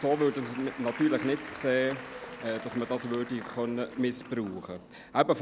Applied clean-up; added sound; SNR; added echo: none; Applause / Crowd; 14 dB; none.